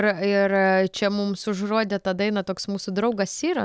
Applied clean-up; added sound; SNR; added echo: none; none; none; none.